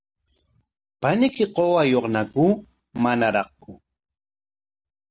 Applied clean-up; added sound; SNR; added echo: none; none; none; none.